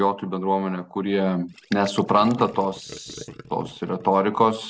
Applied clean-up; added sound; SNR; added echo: none; Gurgling; 19 dB; none.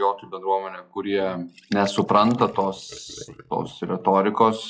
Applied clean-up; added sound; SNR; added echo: classical method log-MMSE.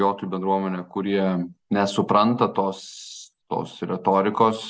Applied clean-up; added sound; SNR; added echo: none; none; none; none.